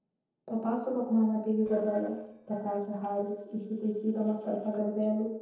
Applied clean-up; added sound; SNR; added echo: neural separator model SepFormer DNS4.